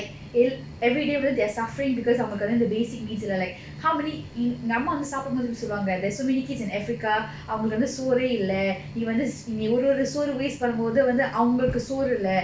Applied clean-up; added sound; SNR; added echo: none; none; none; none.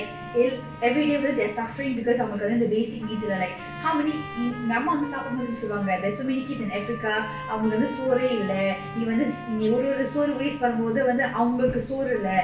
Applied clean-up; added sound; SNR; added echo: none; Trumpet; 15 dB; reverberation time 0.7 s.